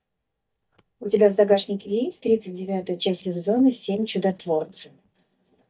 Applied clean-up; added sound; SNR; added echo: neural mask model DeepFilterNet 3.